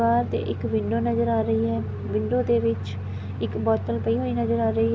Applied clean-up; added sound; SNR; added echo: none; none; none; none.